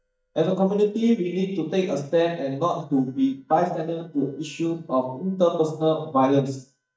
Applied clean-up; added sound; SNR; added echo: neural mask model DeepFilterNet 3.